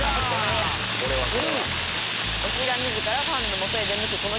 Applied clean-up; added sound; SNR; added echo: none; Fire; -1 dB; none.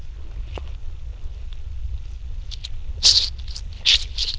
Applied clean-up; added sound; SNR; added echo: neural diffusion model UNIVERSE++.